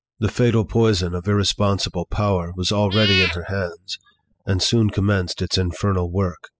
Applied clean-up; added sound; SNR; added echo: classical method spectral subtraction.